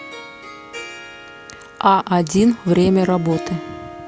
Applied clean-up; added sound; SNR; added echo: none; Harp; 15 dB; none.